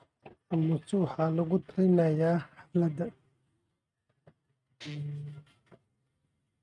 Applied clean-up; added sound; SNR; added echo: neural mask model RNNoise.